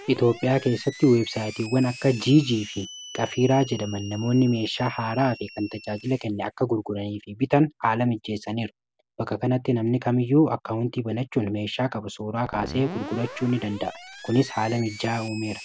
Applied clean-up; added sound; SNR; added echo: none; Screech; 18 dB; none.